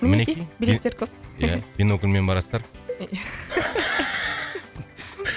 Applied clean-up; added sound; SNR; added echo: none; Cowbell; 18 dB; none.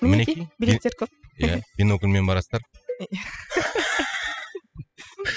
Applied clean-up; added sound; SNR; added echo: classical method spectral subtraction.